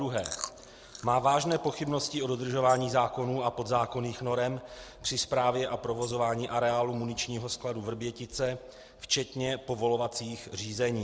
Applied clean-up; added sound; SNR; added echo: none; Chewing, mastication + Tambourine; 16 dB; none.